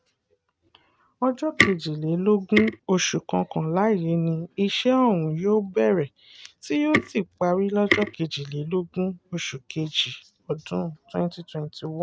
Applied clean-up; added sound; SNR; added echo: neural mask model RNNoise.